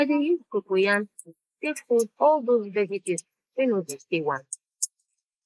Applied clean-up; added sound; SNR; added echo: neural mask model Resemble Enhance denoiser.